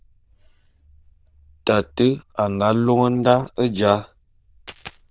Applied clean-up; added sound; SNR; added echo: neural diffusion model UNIVERSE++.